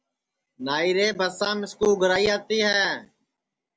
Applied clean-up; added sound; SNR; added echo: none; none; none; none.